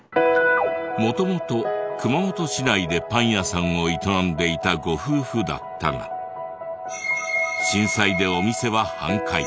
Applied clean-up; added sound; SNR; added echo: none; none; none; none.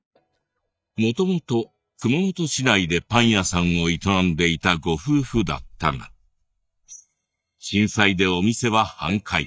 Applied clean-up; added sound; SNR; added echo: neural mask model DeepFilterNet 3.